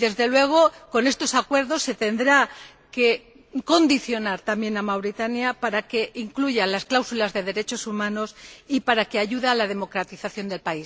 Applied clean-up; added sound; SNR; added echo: none; none; none; none.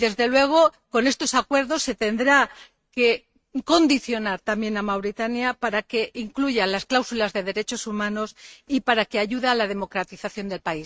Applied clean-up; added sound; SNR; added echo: neural mask model RNNoise.